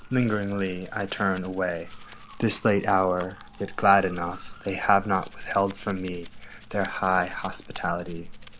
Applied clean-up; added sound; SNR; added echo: none; Domestic sounds, home sounds; 15 dB; none.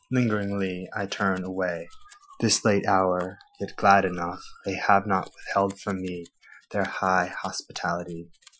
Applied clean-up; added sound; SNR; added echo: classical method Wiener filter.